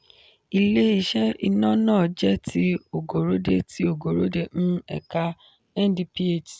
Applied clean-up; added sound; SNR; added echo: none; none; none; none.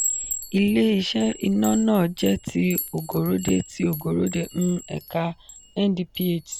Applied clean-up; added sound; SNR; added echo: none; Chime; 12 dB; none.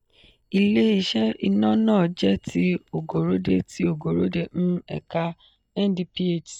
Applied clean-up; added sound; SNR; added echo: neural mask model DeepFilterNet 3.